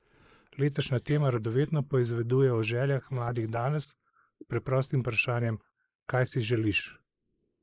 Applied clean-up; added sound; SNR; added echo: neural mask model Resemble Enhance denoiser.